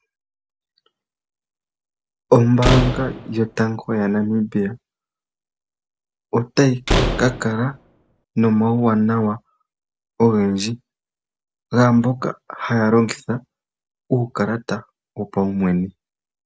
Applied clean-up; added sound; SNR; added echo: none; Slam; 3 dB; none.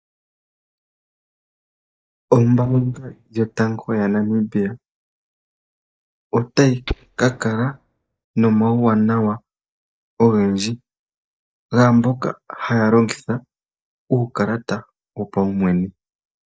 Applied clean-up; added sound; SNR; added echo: neural mask model DeepFilterNet 3.